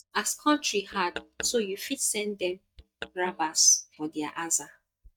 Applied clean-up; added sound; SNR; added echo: neural mask model DeepFilterNet 3.